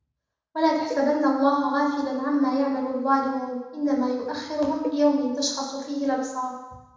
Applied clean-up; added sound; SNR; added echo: none; Cowbell; 18 dB; reverberation time 1.1 s.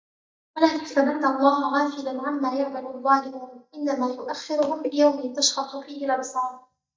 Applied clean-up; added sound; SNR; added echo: neural mask model DeepFilterNet 3.